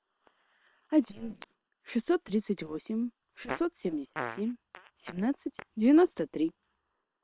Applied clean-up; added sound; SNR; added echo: neural separator model SepFormer WHAM!.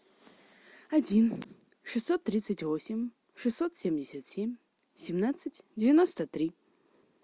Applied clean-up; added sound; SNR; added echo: none; none; none; none.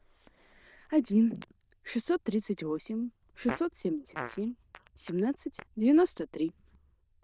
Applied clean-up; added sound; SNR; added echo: neural diffusion model UNIVERSE++.